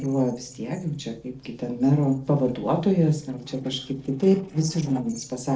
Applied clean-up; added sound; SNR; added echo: neural separator model SepFormer DNS4.